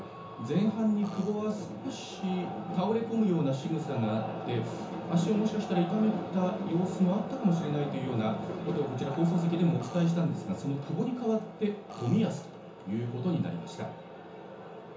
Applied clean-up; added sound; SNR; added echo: none; Burping, eructation; 16 dB; reverberation time 0.7 s.